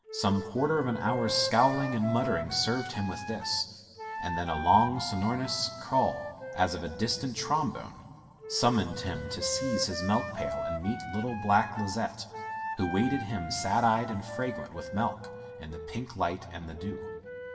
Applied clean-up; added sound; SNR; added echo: none; Wind instrument, woodwind instrument; 8 dB; reverberation time 1.7 s.